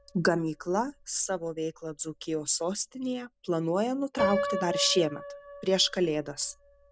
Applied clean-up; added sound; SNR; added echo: none; Piano; 8 dB; none.